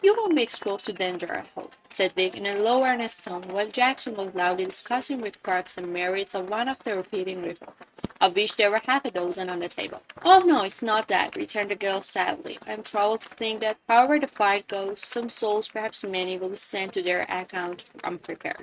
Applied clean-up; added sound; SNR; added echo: neural mask model RNNoise.